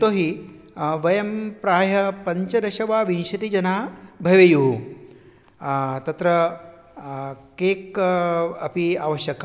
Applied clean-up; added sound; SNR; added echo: none; none; none; none.